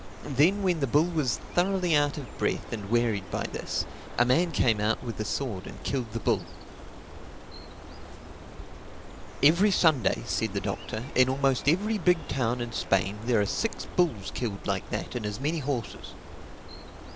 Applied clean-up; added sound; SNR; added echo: none; Bird; 12 dB; none.